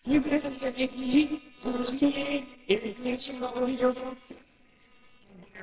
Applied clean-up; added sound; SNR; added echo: neural separator model SepFormer WHAMR!.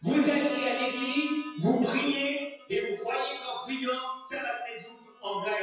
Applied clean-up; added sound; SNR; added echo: classical method WPE with log-MMSE.